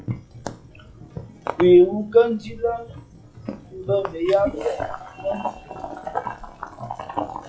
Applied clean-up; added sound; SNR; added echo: classical method log-MMSE.